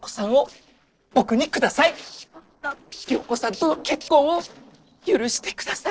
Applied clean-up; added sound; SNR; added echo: neural separator model SepFormer DNS4.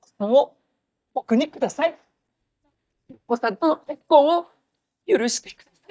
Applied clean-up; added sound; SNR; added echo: neural mask model DeepFilterNet 3.